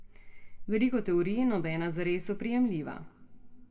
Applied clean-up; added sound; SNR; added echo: none; none; none; reverberation time 0.8 s.